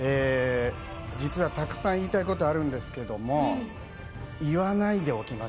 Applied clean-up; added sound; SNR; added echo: none; none; none; none.